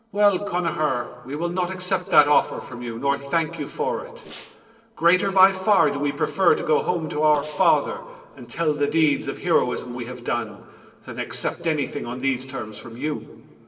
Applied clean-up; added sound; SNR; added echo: neural separator model SepFormer DNS4.